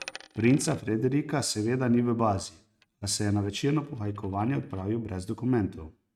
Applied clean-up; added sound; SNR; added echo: neural mask model RNNoise.